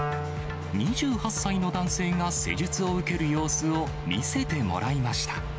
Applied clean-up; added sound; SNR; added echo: none; Wind instrument, woodwind instrument; 8 dB; none.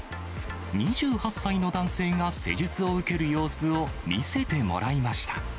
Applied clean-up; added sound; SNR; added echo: none; none; none; none.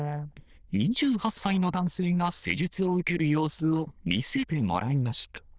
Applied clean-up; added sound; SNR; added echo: neural diffusion model UNIVERSE++.